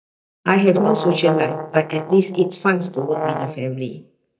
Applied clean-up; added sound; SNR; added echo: neural mask model DeepFilterNet 3.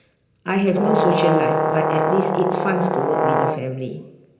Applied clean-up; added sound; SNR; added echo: none; Brass instrument; -2 dB; reverberation time 0.9 s.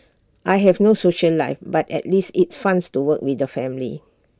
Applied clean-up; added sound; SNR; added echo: none; none; none; none.